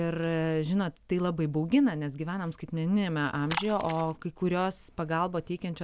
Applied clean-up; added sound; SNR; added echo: none; Splash, splatter; 0 dB; none.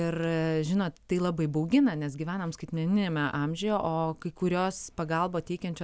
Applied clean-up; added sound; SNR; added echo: none; none; none; none.